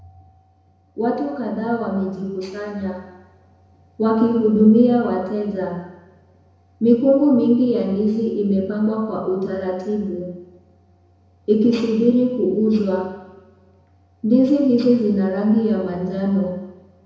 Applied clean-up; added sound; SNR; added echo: none; none; none; reverberation time 1.0 s.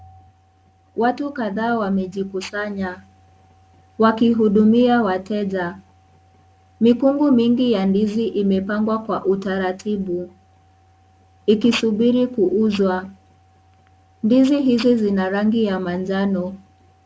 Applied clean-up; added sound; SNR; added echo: none; none; none; none.